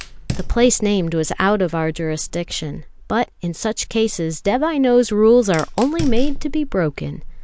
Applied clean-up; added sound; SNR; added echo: none; Fire; 8 dB; none.